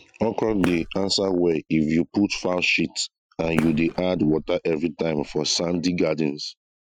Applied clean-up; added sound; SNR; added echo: classical method Wiener filter.